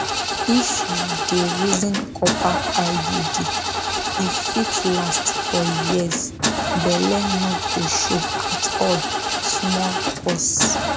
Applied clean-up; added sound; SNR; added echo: none; Engine starting / Car; -1 dB; none.